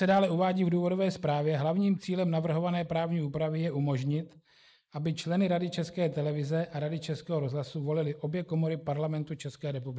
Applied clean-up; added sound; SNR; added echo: neural mask model Resemble Enhance denoiser.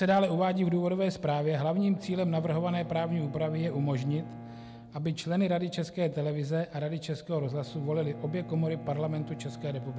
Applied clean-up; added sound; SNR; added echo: none; Bowed string instrument; 15 dB; none.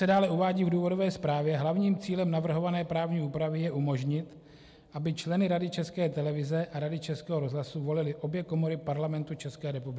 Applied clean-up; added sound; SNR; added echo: none; none; none; none.